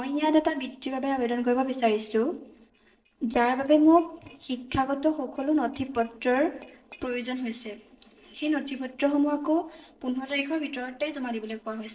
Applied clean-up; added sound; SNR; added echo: neural separator model SepFormer DNS4.